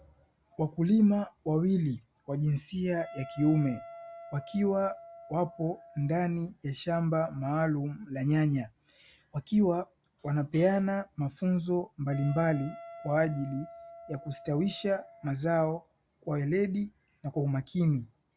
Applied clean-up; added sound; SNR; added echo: none; Wind instrument, woodwind instrument; 17 dB; none.